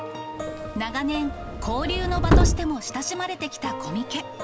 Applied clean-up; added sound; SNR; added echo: none; Subway, metro, underground; -5 dB; none.